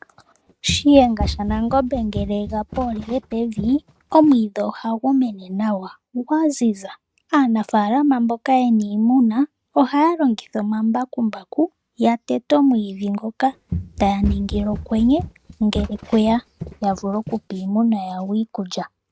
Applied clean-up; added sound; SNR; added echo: neural mask model RNNoise.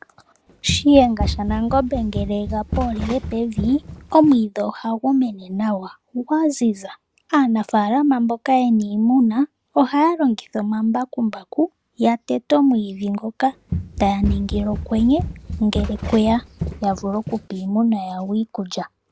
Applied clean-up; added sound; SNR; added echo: none; Run; 8 dB; none.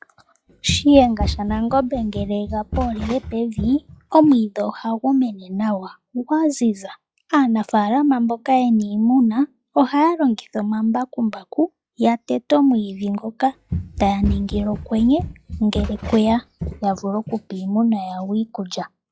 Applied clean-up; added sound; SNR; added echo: classical method log-MMSE.